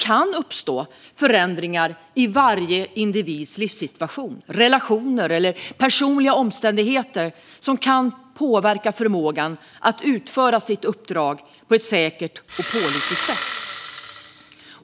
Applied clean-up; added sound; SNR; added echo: none; Engine starting; 5 dB; none.